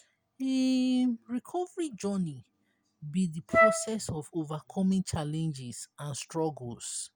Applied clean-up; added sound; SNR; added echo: none; Wind instrument, woodwind instrument; -5 dB; none.